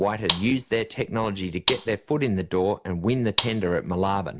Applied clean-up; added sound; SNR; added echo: none; Gunshot, gunfire; 4 dB; none.